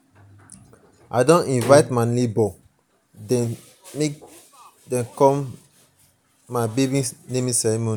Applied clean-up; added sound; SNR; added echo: none; none; none; none.